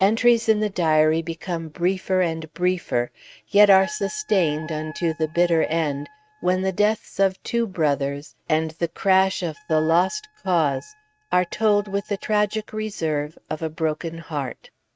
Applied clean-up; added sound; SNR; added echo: neural mask model RNNoise.